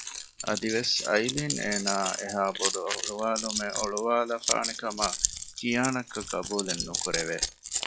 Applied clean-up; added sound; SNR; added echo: classical method log-MMSE.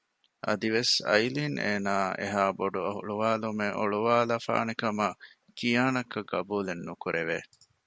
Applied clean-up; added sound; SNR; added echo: none; none; none; none.